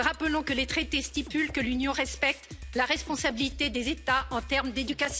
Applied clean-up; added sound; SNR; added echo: none; Drum kit; 12 dB; none.